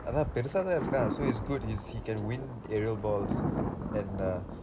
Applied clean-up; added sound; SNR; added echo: none; Thunder; 4 dB; none.